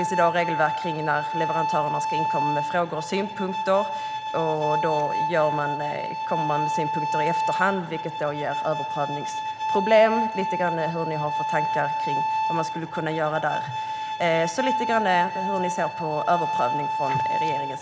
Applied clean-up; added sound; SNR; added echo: none; Bowed string instrument; 1 dB; none.